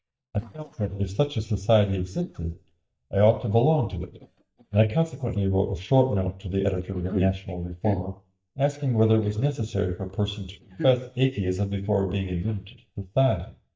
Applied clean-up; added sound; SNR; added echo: neural mask model DeepFilterNet 3.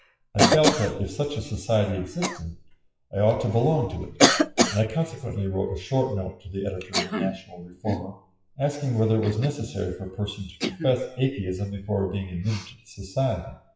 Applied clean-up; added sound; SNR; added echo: classical method WPE with log-MMSE.